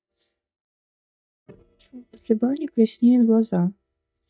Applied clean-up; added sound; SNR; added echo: neural mask model DeepFilterNet 3.